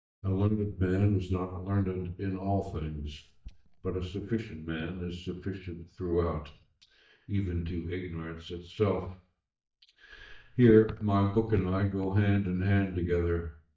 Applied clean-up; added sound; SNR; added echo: neural mask model DeepFilterNet 3.